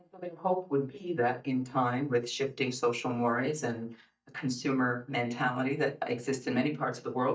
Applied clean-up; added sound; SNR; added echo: neural mask model DeepFilterNet 3.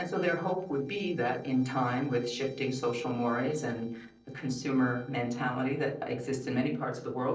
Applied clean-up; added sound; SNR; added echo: neural separator model SepFormer DNS4.